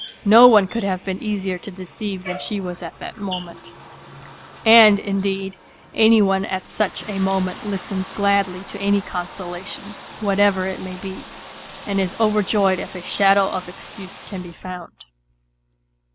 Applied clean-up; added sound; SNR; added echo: none; Bathtub (filling or washing); 17 dB; none.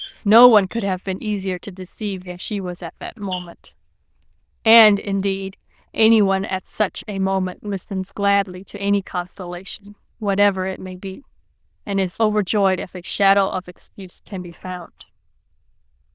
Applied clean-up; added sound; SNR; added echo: neural diffusion model UNIVERSE++.